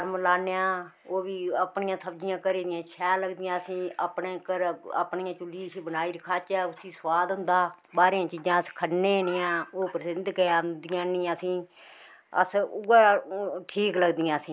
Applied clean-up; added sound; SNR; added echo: none; none; none; none.